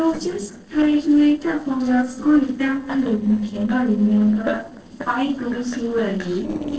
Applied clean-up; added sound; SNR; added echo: neural separator model SepFormer DNS4.